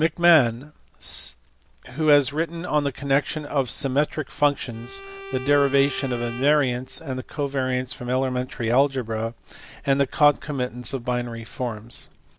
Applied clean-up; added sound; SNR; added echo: none; Bowed string instrument; 15 dB; none.